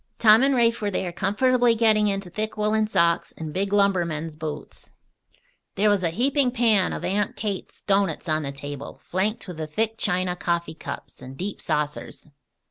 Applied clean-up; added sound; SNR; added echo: none; none; none; none.